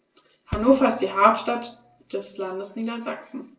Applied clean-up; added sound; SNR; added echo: neural separator model SepFormer DNS4.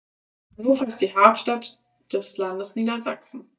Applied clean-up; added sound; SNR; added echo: neural mask model DeepFilterNet 3.